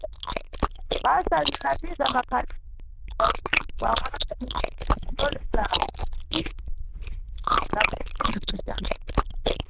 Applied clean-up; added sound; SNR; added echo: neural diffusion model UNIVERSE++.